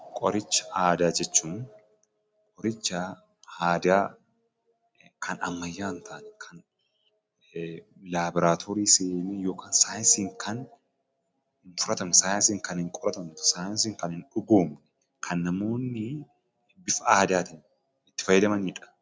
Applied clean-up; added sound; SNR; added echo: none; none; none; none.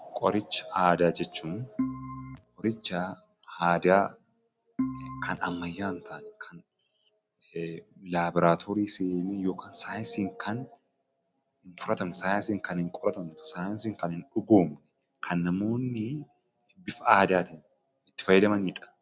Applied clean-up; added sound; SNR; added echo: none; Organ; 8 dB; none.